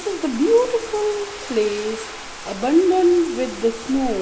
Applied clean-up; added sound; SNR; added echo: none; Bathtub (filling or washing); 14 dB; none.